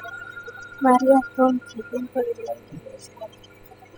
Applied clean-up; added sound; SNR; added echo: classical method spectral subtraction.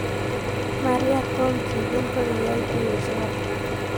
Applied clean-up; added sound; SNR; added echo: none; Drill / Mechanisms; -2 dB; none.